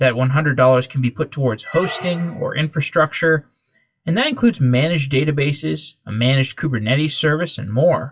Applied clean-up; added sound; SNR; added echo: classical method WPE with log-MMSE.